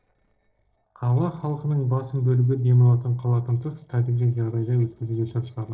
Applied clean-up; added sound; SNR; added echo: neural separator model SepFormer DNS4.